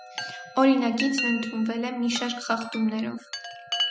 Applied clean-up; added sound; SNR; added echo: none; Chime; 8 dB; none.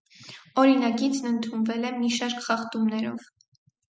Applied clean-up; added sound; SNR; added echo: none; none; none; none.